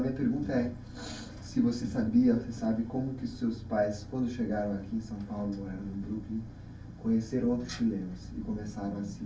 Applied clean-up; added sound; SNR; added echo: none; none; none; reverberation time 0.2 s.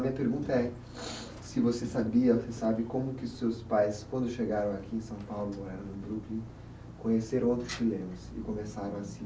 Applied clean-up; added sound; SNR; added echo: none; none; none; none.